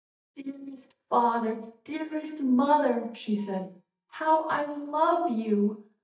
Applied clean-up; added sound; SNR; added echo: neural mask model DeepFilterNet 3.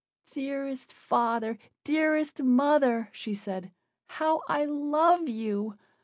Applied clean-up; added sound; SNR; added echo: none; none; none; none.